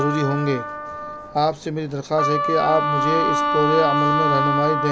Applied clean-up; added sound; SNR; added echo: none; Wind instrument, woodwind instrument; 0 dB; none.